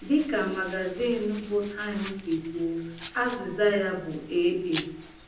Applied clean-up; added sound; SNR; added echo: none; Domestic sounds, home sounds; 17 dB; reverberation time 0.6 s.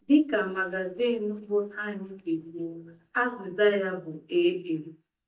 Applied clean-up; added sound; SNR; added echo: neural mask model DeepFilterNet 3.